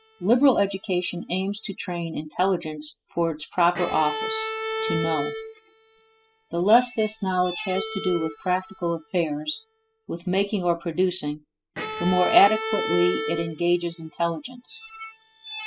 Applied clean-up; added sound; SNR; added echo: classical method spectral subtraction.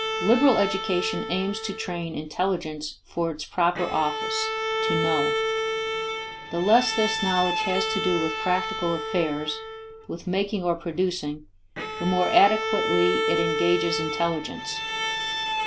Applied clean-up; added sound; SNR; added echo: none; Bowed string instrument; 3 dB; none.